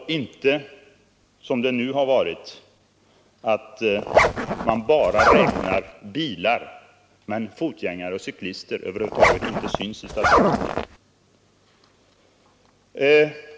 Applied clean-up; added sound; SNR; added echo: none; Zipper (clothing); -4 dB; none.